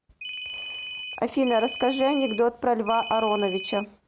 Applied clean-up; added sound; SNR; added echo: none; Ringtone; 10 dB; none.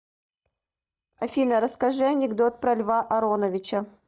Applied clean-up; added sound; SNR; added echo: neural mask model DeepFilterNet 3.